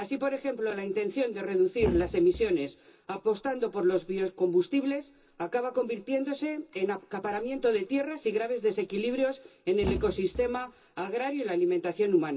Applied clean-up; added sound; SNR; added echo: none; Thump, thud; 8 dB; reverberation time 0.2 s.